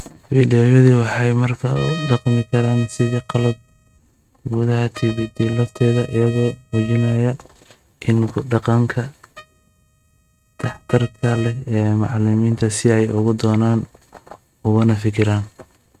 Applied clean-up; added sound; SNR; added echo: neural mask model RNNoise.